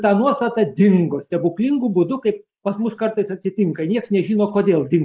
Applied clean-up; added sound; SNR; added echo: neural mask model Resemble Enhance denoiser.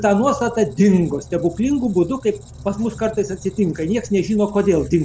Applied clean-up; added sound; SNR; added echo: none; Squeak; 18 dB; none.